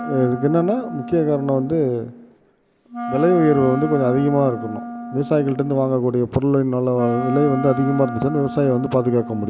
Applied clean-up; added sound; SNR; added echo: none; Wind instrument, woodwind instrument; 10 dB; none.